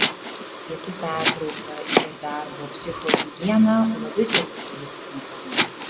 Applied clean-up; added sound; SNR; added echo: none; Domestic sounds, home sounds; 0 dB; none.